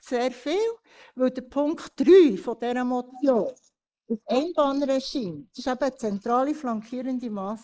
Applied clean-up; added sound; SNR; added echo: neural mask model Resemble Enhance denoiser.